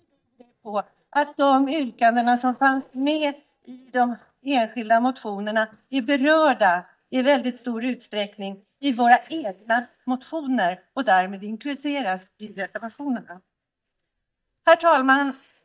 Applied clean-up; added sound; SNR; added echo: neural mask model DeepFilterNet 3.